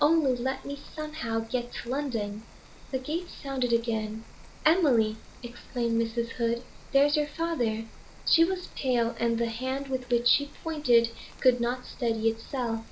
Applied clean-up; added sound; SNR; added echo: none; Rain; 19 dB; none.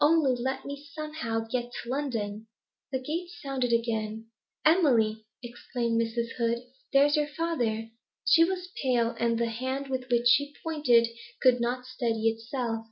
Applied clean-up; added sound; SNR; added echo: none; none; none; none.